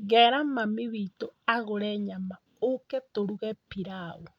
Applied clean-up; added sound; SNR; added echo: none; none; none; none.